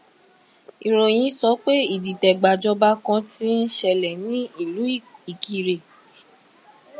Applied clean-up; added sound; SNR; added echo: none; none; none; none.